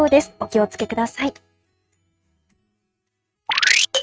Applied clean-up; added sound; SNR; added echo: neural mask model RNNoise.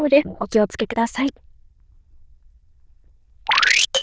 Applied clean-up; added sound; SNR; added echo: neural diffusion model UNIVERSE++.